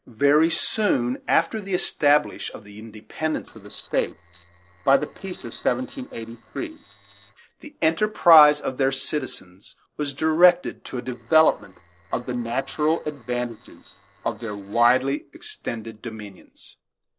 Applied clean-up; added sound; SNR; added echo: neural separator model SepFormer DNS4.